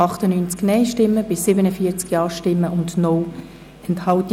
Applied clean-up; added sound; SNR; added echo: none; none; none; none.